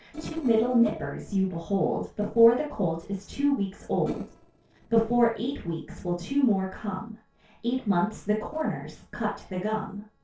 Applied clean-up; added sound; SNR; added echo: neural separator model SepFormer DNS4.